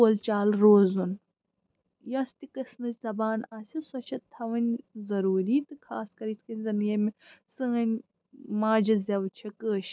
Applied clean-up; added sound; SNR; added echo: none; none; none; none.